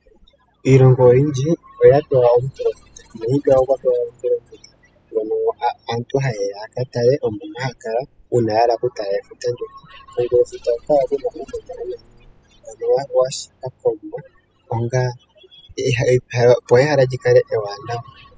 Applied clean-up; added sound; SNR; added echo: classical method spectral subtraction.